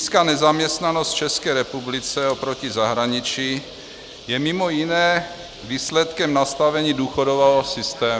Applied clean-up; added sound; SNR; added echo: none; Bird; 20 dB; none.